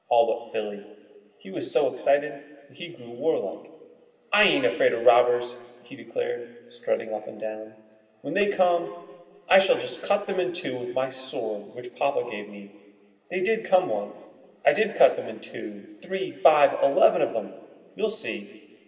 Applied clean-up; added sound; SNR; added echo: none; none; none; reverberation time 1.8 s.